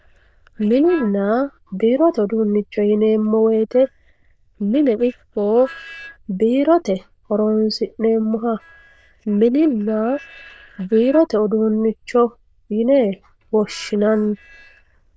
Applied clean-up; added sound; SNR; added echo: neural diffusion model UNIVERSE++.